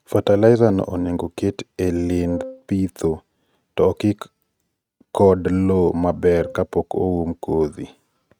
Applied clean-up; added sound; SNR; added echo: neural mask model RNNoise.